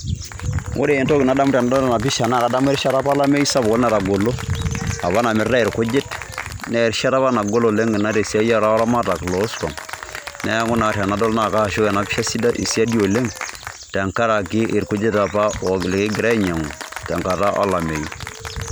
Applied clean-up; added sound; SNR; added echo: none; Applause / Cheering; 14 dB; none.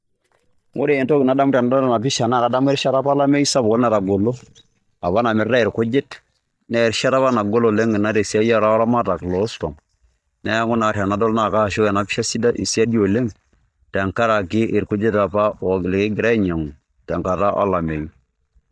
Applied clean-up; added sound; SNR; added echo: neural mask model DeepFilterNet 3.